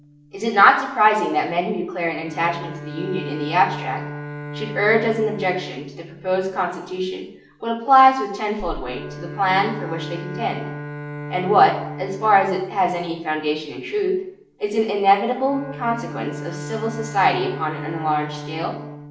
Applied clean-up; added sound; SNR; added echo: none; Bowed string instrument; 12 dB; reverberation time 0.6 s.